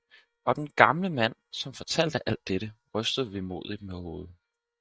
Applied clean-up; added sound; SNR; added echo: neural mask model DeepFilterNet 3.